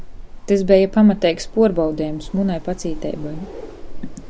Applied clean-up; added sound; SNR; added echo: none; Wind; 10 dB; none.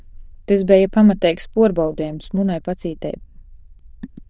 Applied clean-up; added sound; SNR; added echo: neural diffusion model UNIVERSE++.